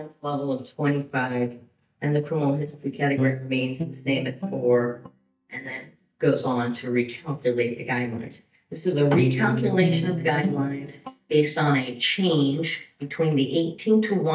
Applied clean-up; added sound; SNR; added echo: neural mask model DeepFilterNet 3.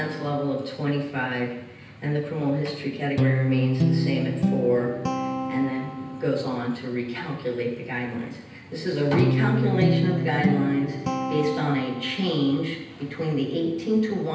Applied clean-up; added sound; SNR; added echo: none; Guitar; 2 dB; reverberation time 0.9 s.